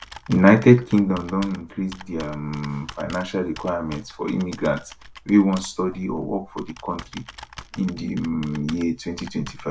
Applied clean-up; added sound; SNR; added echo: none; Computer keyboard; 18 dB; none.